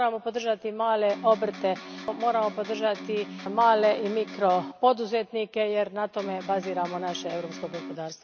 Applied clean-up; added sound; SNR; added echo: none; Electric guitar; 13 dB; none.